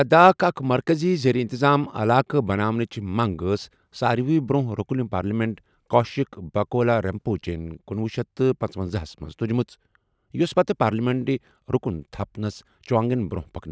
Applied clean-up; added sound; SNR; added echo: none; none; none; none.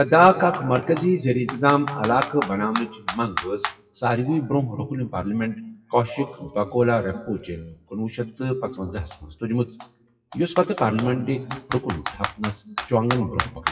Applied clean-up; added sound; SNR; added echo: classical method WPE with log-MMSE.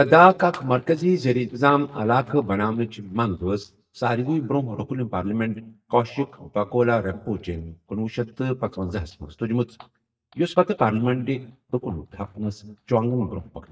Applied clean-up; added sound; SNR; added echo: neural mask model DeepFilterNet 3.